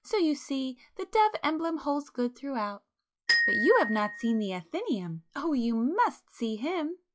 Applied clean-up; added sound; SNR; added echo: classical method log-MMSE.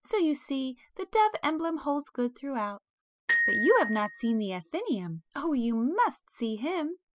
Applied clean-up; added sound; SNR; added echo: classical method spectral subtraction.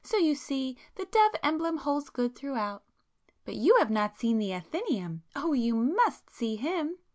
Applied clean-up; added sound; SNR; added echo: none; none; none; none.